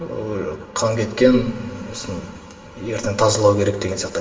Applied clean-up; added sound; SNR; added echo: none; none; none; reverberation time 1.0 s.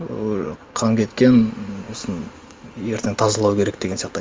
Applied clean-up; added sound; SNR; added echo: none; none; none; none.